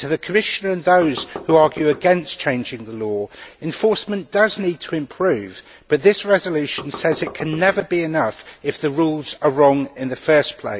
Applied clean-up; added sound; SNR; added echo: none; Knock; 13 dB; none.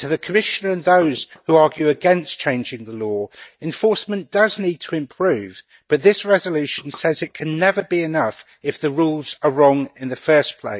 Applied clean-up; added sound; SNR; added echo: neural mask model DeepFilterNet 3.